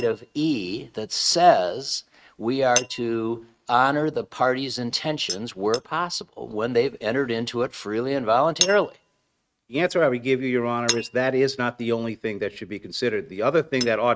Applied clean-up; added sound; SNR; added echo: neural mask model RNNoise.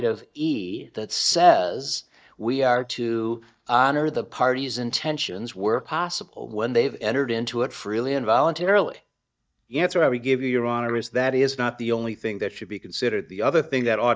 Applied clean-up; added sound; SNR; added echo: neural mask model DeepFilterNet 3.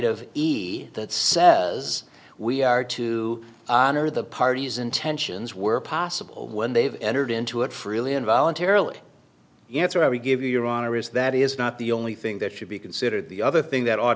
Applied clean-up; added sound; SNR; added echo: none; none; none; none.